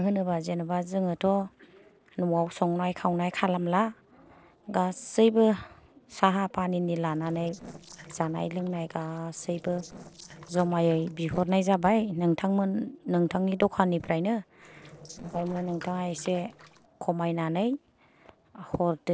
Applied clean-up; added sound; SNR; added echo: neural separator model SepFormer DNS4.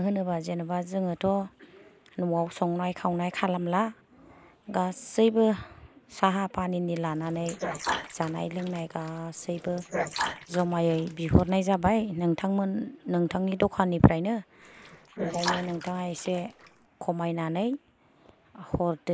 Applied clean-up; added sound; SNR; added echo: neural mask model Resemble Enhance denoiser.